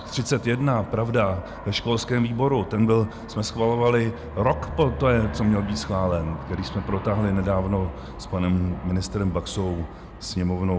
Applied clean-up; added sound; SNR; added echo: none; Aircraft; 13 dB; none.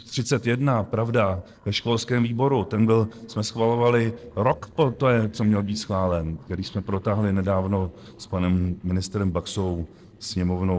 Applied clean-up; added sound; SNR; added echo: neural separator model SepFormer DNS4.